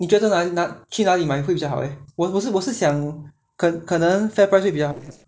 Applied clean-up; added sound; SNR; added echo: neural separator model SepFormer DNS4.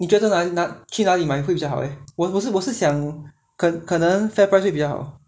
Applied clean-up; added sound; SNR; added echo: none; none; none; none.